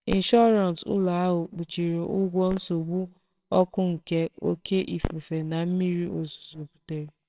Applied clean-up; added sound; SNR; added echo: neural separator model SepFormer WHAMR!.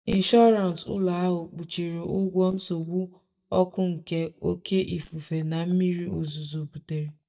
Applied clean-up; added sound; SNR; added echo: neural mask model DeepFilterNet 3.